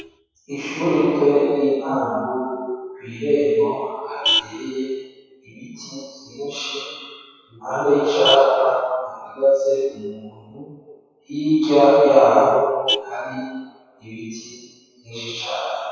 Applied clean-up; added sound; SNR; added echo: classical method WPE with log-MMSE.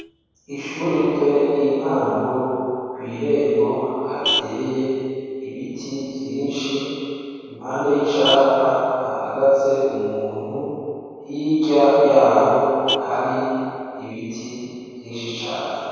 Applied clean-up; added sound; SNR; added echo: none; Vehicle horn, car horn, honking; 14 dB; reverberation time 2.2 s.